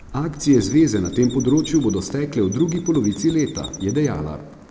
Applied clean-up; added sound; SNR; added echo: none; Chirp, tweet + Rain; 17 dB; none.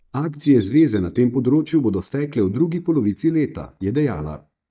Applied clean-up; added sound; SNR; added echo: neural mask model DeepFilterNet 3.